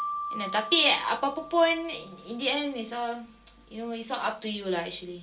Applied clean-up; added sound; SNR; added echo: none; Marimba, xylophone; 12 dB; reverberation time 0.2 s.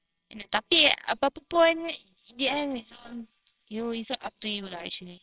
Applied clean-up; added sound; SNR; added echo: neural separator model SepFormer WHAMR!.